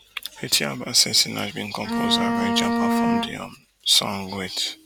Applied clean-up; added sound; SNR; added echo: none; Bowed string instrument; -3 dB; none.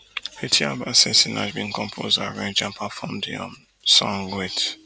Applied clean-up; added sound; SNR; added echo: none; none; none; none.